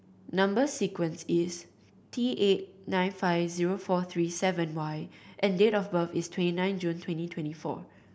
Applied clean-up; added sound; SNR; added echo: none; none; none; none.